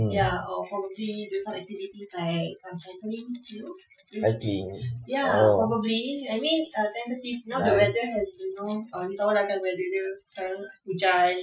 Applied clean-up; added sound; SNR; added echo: classical method Wiener filter.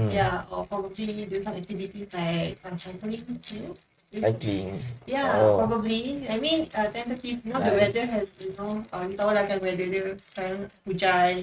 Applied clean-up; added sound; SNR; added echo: neural mask model RNNoise.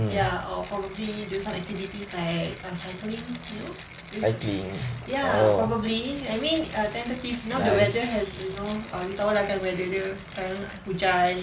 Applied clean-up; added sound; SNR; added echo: none; Mechanisms; 19 dB; none.